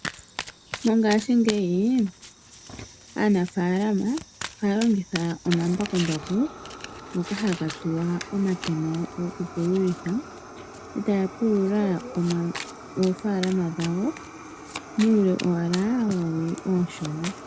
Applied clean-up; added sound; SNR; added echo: none; Domestic sounds, home sounds + Fire; 13 dB; none.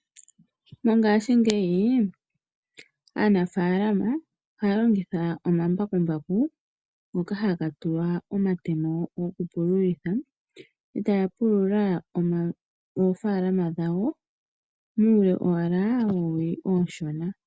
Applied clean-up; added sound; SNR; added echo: none; none; none; none.